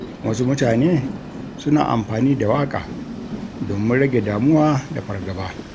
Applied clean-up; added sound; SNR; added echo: none; Train; 12 dB; none.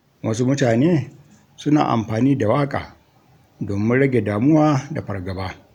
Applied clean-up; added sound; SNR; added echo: none; none; none; none.